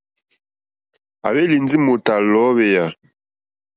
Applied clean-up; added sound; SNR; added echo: none; none; none; none.